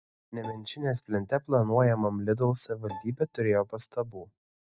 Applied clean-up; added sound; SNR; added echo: neural mask model RNNoise.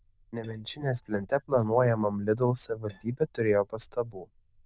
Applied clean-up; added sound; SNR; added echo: neural diffusion model UNIVERSE++.